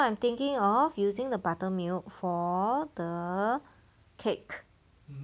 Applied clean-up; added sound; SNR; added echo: none; none; none; none.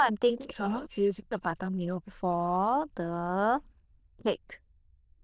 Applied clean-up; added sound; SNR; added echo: neural diffusion model UNIVERSE++.